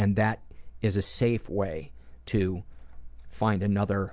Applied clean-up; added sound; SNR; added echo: none; none; none; none.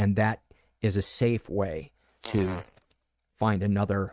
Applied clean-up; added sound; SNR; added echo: neural mask model RNNoise.